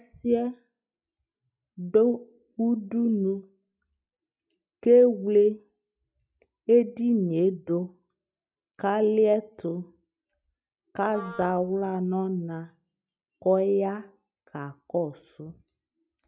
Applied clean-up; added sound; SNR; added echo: classical method log-MMSE.